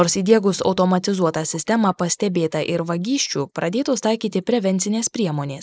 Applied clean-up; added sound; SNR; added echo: neural mask model Resemble Enhance denoiser.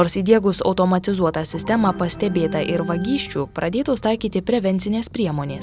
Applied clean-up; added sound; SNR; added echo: none; Organ; 15 dB; none.